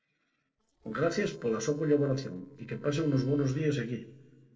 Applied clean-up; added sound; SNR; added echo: neural separator model SepFormer DNS4.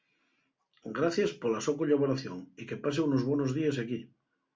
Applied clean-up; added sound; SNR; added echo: none; none; none; none.